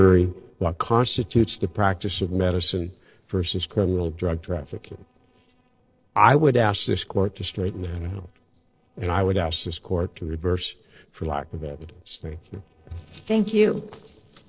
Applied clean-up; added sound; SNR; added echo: neural separator model SepFormer DNS4.